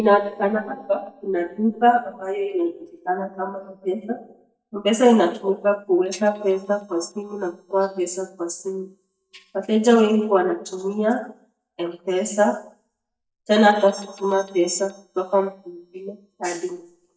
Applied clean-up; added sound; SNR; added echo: neural mask model DeepFilterNet 3.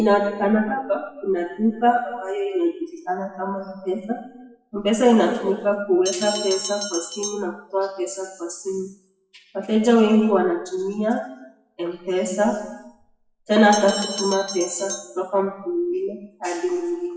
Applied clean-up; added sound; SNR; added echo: classical method WPE with log-MMSE.